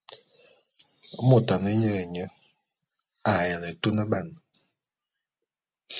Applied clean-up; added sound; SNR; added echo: none; none; none; none.